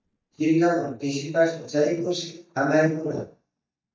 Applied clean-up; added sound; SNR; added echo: neural mask model DeepFilterNet 3.